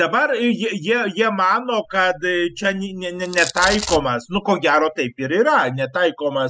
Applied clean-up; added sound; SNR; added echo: classical method spectral subtraction.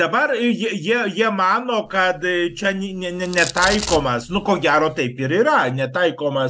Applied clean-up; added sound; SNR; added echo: none; Domestic sounds, home sounds; 12 dB; none.